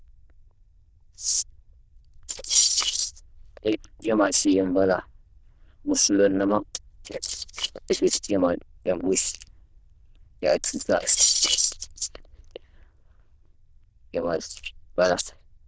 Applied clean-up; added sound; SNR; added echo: neural diffusion model UNIVERSE++.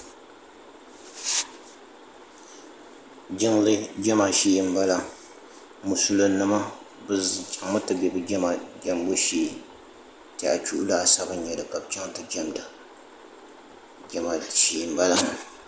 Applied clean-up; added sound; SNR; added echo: none; none; none; none.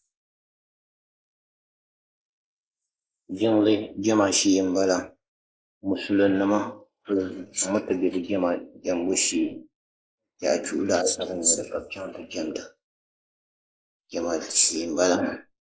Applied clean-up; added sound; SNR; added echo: neural mask model Resemble Enhance denoiser.